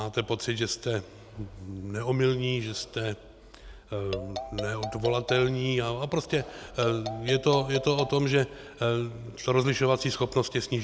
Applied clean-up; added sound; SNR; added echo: none; Marimba, xylophone; 10 dB; none.